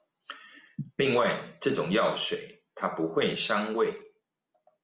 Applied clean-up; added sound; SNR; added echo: none; none; none; none.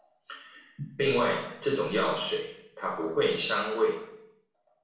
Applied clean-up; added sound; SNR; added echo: none; none; none; reverberation time 0.7 s.